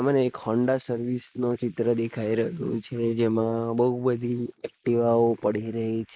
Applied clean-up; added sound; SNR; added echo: neural mask model Resemble Enhance denoiser.